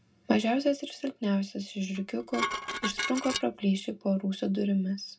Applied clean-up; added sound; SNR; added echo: none; Dishes, pots, and pans; 5 dB; reverberation time 0.2 s.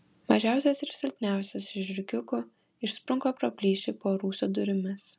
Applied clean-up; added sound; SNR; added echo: none; none; none; none.